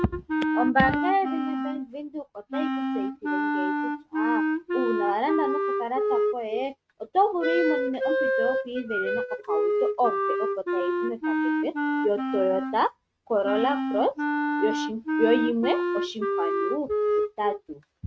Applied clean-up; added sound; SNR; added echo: neural mask model RNNoise.